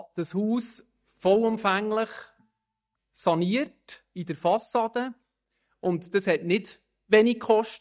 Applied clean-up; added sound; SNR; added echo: neural mask model DeepFilterNet 3.